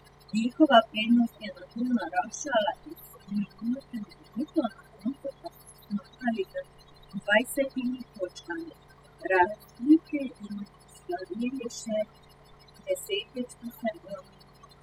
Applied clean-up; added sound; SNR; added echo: classical method spectral subtraction.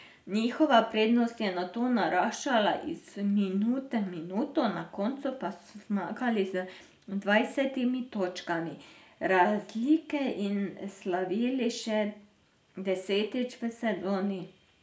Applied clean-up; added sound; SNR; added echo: none; none; none; none.